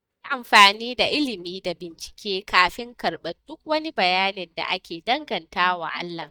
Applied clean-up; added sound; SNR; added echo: neural mask model DeepFilterNet 3.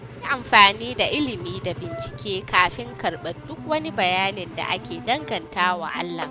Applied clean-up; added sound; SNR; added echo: none; Engine; 13 dB; none.